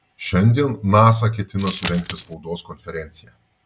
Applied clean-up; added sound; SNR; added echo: none; Coin (dropping); 12 dB; none.